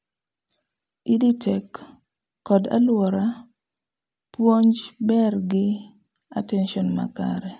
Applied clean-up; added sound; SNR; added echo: none; none; none; none.